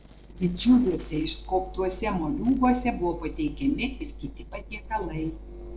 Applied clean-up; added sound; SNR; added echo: neural separator model SepFormer DNS4.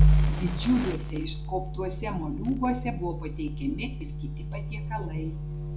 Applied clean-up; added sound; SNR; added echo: none; Fire; 18 dB; reverberation time 0.3 s.